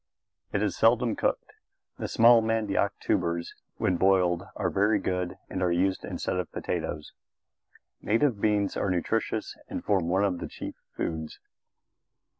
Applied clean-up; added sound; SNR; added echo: none; none; none; none.